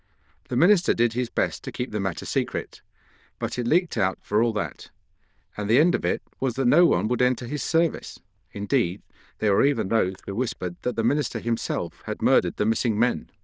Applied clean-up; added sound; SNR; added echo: neural diffusion model UNIVERSE++.